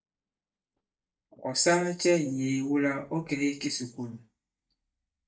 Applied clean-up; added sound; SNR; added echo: neural mask model DeepFilterNet 3.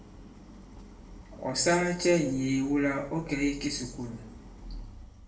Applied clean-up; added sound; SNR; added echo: none; Idling; 15 dB; reverberation time 0.6 s.